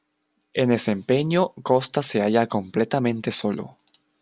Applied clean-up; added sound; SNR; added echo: none; none; none; none.